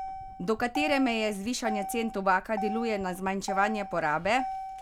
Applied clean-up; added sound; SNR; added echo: none; Motor vehicle (road); 8 dB; none.